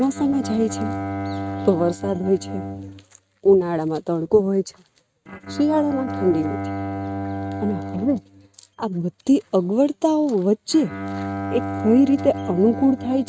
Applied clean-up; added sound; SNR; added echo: neural mask model RNNoise.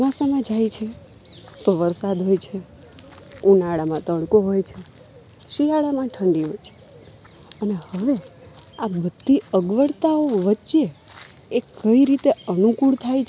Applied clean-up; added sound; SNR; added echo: none; none; none; none.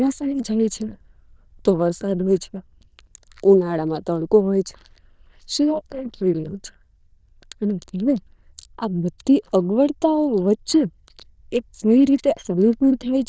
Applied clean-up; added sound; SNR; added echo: neural diffusion model UNIVERSE++.